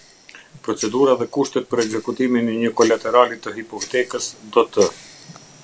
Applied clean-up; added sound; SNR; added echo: none; Tick-tock; 17 dB; none.